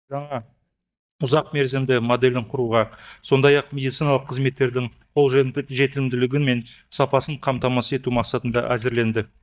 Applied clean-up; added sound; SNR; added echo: neural mask model DeepFilterNet 3.